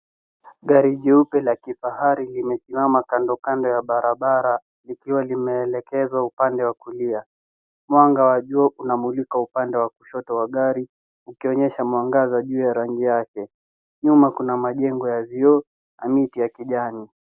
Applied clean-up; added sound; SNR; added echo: none; none; none; none.